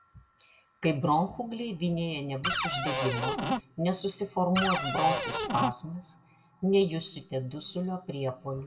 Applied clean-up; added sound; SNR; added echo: none; Cupboard open or close; -2 dB; reverberation time 1.3 s.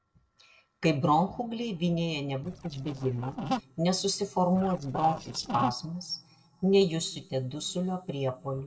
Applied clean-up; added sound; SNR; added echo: neural separator model SepFormer DNS4.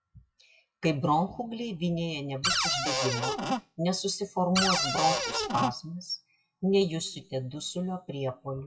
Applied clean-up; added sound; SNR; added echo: classical method WPE with log-MMSE.